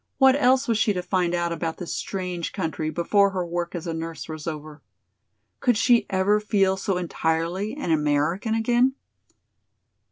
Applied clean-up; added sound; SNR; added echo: none; none; none; none.